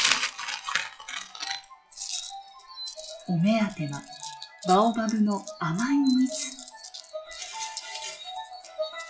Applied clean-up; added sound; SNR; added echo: classical method WPE with log-MMSE.